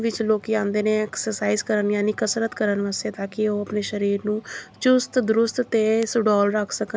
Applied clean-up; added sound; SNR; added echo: none; none; none; none.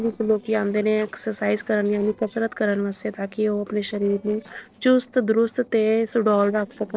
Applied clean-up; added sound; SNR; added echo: neural separator model SepFormer DNS4.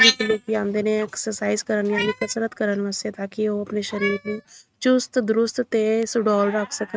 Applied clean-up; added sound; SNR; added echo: neural mask model RNNoise.